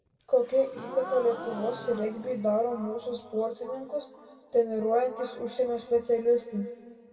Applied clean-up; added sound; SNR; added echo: none; Gasp; 14 dB; reverberation time 2.4 s.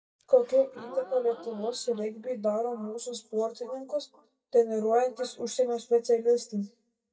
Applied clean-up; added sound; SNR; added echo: neural mask model DeepFilterNet 3.